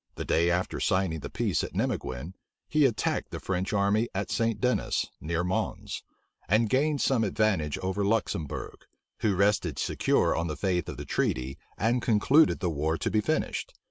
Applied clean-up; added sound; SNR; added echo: none; none; none; none.